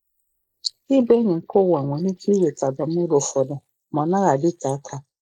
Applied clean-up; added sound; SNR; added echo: neural mask model Resemble Enhance denoiser.